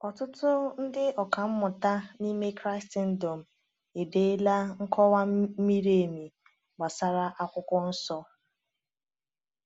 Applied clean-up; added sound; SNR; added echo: none; none; none; none.